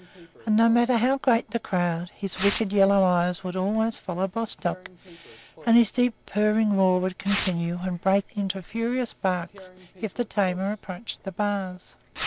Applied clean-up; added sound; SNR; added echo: none; Tearing; 17 dB; none.